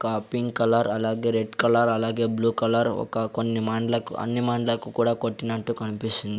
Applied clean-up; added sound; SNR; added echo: none; none; none; none.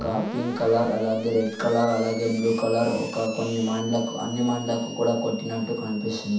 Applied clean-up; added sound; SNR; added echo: none; Screech; 15 dB; reverberation time 0.7 s.